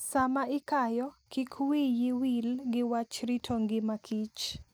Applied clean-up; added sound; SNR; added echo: none; none; none; none.